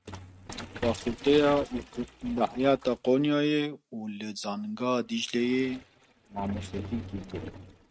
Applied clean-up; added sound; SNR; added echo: neural mask model RNNoise.